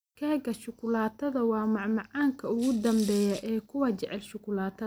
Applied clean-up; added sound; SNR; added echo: none; Rattle / Rattle (instrument); 16 dB; none.